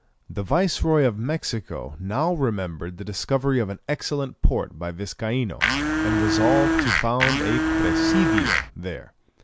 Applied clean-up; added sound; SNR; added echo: none; Domestic sounds, home sounds; -3 dB; none.